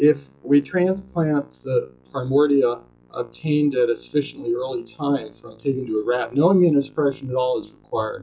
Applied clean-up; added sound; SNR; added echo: classical method WPE with log-MMSE.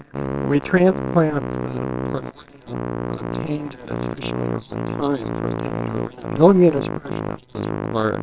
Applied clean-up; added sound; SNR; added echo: neural separator model SepFormer WHAMR!.